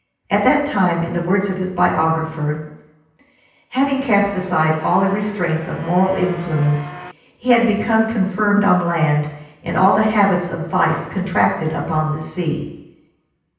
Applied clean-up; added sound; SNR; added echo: none; Motorcycle; 17 dB; reverberation time 0.9 s.